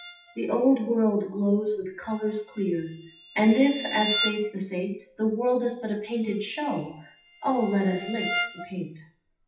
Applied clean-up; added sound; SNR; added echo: classical method WPE with log-MMSE.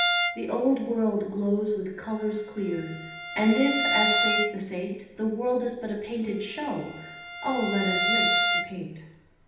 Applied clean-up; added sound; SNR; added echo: none; Bowed string instrument; 1 dB; reverberation time 0.8 s.